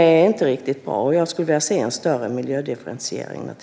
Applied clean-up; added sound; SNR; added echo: none; none; none; none.